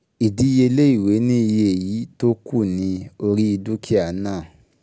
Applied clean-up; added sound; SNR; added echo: none; none; none; none.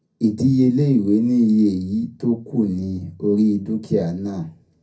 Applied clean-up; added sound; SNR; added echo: none; none; none; reverberation time 0.3 s.